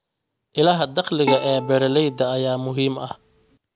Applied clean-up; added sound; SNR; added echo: none; Bowed string instrument; 10 dB; none.